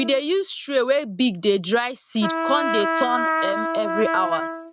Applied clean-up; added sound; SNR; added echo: neural mask model RNNoise.